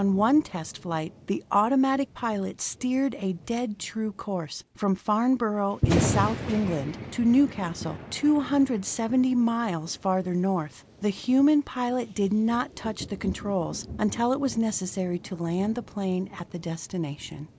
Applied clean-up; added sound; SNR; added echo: none; Thunder; 11 dB; none.